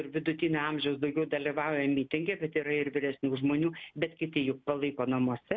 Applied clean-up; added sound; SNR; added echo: none; none; none; none.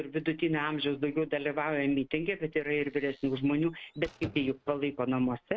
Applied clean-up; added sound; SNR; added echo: neural mask model RNNoise.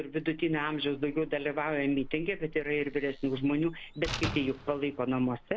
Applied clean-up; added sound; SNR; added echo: none; Slam; 12 dB; none.